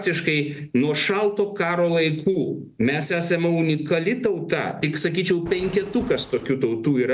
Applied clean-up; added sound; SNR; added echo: none; Thunder; 17 dB; none.